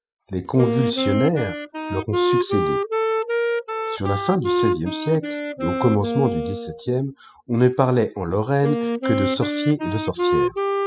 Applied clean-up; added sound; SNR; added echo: classical method spectral subtraction.